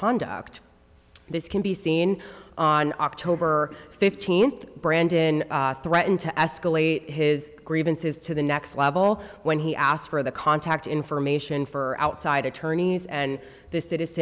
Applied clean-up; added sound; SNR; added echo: none; none; none; none.